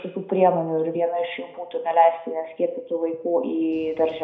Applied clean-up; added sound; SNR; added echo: none; none; none; reverberation time 0.5 s.